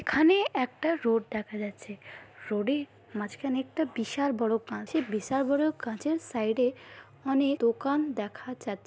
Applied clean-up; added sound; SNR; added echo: none; none; none; none.